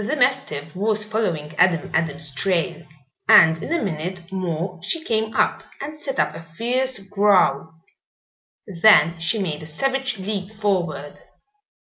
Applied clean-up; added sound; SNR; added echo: none; none; none; none.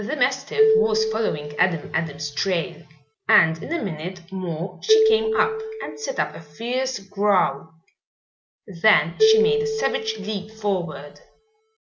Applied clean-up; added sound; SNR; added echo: none; Marimba, xylophone; 1 dB; none.